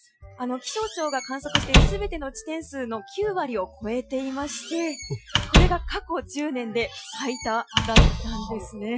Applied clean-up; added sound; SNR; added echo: classical method Wiener filter.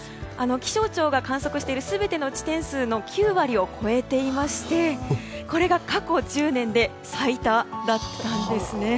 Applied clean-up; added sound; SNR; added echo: none; none; none; none.